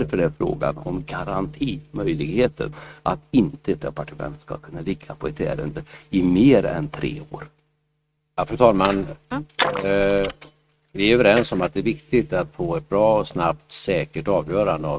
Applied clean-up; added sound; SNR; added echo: neural mask model RNNoise.